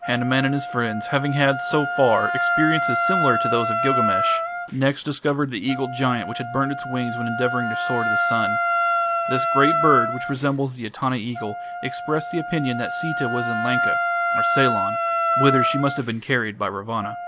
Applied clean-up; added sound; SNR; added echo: none; Wind instrument, woodwind instrument; 0 dB; none.